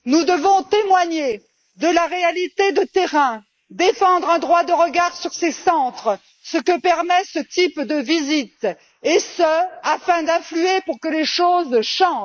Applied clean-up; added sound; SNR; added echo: neural mask model Resemble Enhance denoiser.